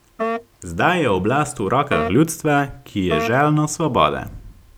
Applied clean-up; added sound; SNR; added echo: none; Wind instrument, woodwind instrument; 8 dB; none.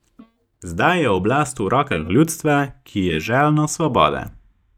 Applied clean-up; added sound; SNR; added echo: neural mask model DeepFilterNet 3.